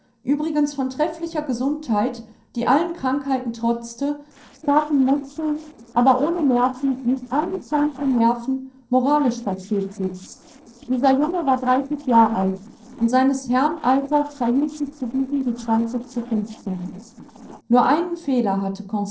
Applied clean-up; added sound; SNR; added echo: neural separator model SepFormer DNS4.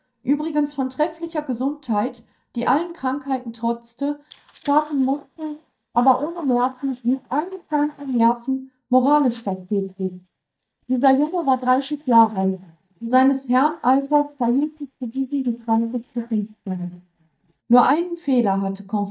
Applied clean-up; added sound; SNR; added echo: neural mask model DeepFilterNet 3.